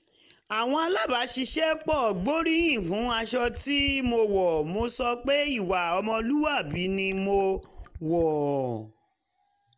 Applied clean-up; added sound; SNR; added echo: none; Fill (with liquid); 19 dB; none.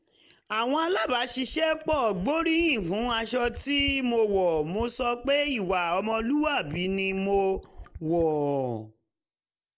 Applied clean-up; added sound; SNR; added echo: neural mask model Resemble Enhance denoiser.